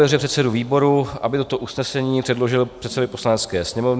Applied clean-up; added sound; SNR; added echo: none; none; none; none.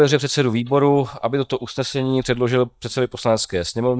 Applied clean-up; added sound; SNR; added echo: neural mask model DeepFilterNet 3.